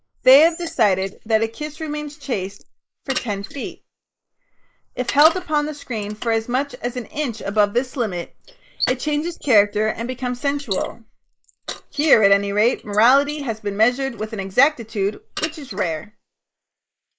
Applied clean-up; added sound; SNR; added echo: neural mask model Resemble Enhance denoiser.